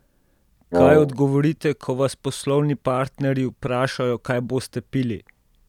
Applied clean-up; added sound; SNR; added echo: none; Wind instrument, woodwind instrument; -3 dB; none.